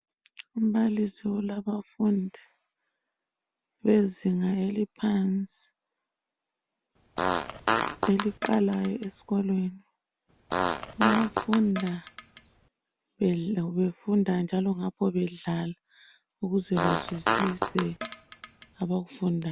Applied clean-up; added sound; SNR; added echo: none; Fart; 2 dB; none.